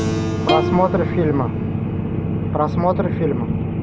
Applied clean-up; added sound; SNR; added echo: none; Plucked string instrument + Keyboard (musical); 9 dB; none.